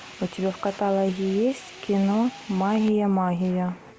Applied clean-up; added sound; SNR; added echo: none; none; none; none.